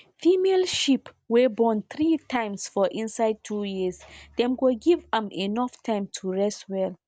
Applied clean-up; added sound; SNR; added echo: none; none; none; none.